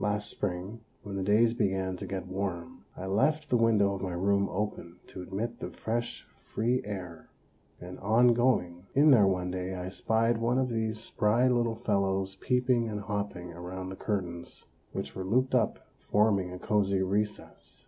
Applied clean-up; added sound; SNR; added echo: none; none; none; none.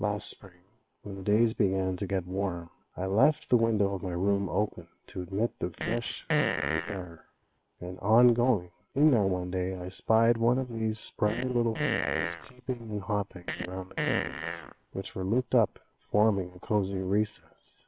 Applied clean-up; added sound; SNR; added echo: neural separator model SepFormer WHAM!.